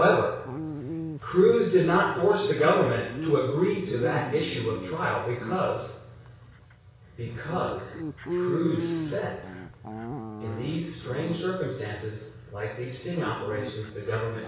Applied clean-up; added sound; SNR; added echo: none; Dog; 9 dB; reverberation time 0.6 s.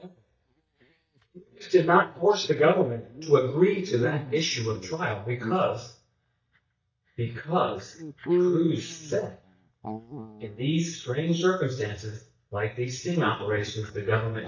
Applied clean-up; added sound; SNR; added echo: neural mask model DeepFilterNet 3.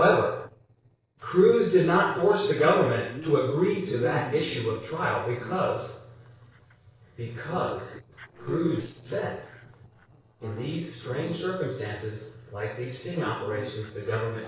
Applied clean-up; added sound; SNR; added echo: neural separator model SepFormer DNS4.